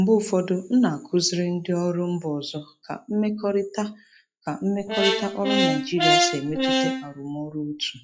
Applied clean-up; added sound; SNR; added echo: classical method log-MMSE.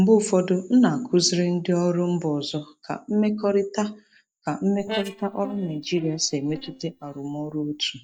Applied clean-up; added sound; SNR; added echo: neural mask model DeepFilterNet 3.